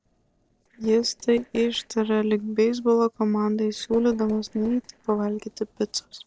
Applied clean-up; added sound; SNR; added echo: neural separator model SepFormer DNS4.